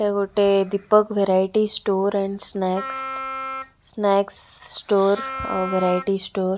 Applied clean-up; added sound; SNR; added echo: none; Wind instrument, woodwind instrument; 10 dB; none.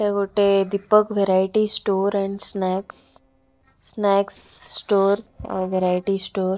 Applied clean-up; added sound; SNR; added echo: neural separator model SepFormer DNS4.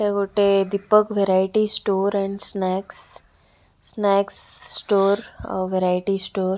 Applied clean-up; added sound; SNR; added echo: none; none; none; none.